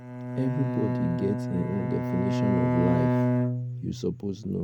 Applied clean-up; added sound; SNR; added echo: none; Bowed string instrument; -3 dB; none.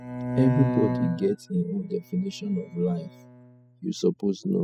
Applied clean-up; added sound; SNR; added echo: classical method spectral subtraction.